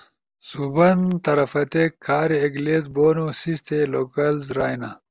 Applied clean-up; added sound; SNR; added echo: none; none; none; none.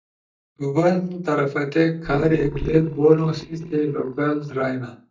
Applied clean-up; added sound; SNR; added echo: neural mask model DeepFilterNet 3.